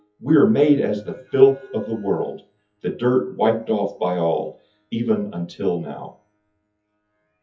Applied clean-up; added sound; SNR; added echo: classical method WPE with log-MMSE.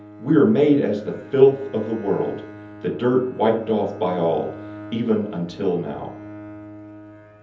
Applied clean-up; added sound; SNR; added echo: none; Bowed string instrument; 17 dB; reverberation time 0.7 s.